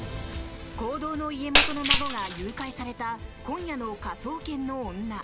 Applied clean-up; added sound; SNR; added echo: none; Shatter; -4 dB; none.